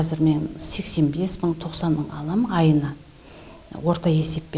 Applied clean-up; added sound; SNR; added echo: none; none; none; none.